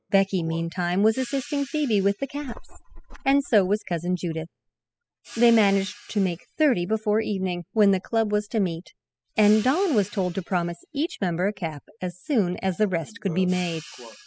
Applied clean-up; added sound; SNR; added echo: classical method spectral subtraction.